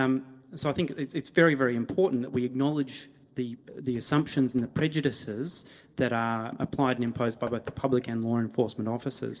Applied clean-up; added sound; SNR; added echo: neural separator model SepFormer DNS4.